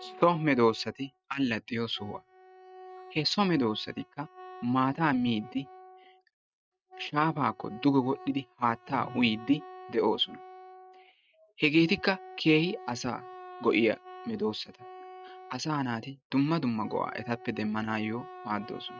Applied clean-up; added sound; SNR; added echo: neural mask model RNNoise.